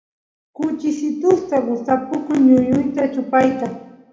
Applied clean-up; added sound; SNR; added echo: none; none; none; reverberation time 0.8 s.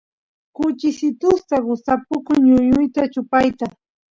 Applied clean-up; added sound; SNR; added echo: none; none; none; none.